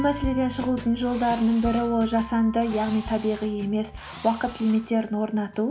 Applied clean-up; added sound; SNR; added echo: none; Engine / Drill; 17 dB; none.